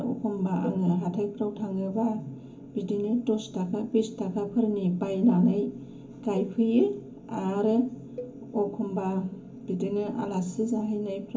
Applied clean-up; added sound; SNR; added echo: none; Cowbell; 19 dB; reverberation time 0.3 s.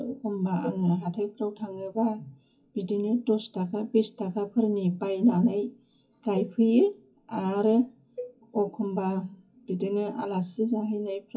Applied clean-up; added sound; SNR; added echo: classical method WPE with log-MMSE.